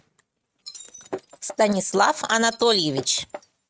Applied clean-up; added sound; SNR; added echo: neural mask model RNNoise.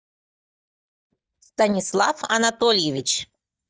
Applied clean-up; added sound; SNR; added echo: neural mask model DeepFilterNet 3.